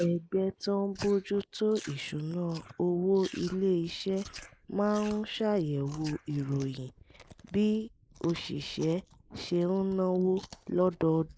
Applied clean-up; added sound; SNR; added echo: neural mask model Resemble Enhance denoiser.